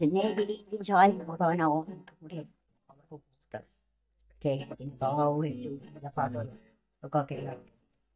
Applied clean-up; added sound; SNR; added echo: neural mask model DeepFilterNet 3.